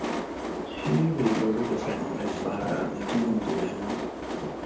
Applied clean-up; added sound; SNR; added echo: none; Train; 3 dB; reverberation time 0.6 s.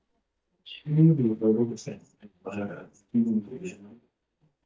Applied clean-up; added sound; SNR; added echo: neural mask model DeepFilterNet 3.